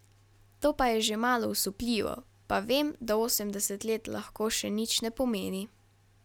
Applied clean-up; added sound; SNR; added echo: none; none; none; none.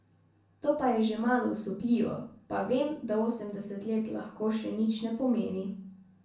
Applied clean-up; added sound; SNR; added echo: none; none; none; reverberation time 0.5 s.